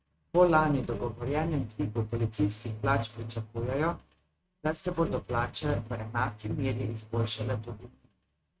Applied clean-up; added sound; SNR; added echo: neural mask model RNNoise.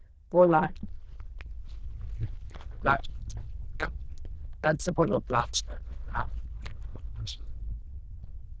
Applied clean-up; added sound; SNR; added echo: neural diffusion model UNIVERSE++.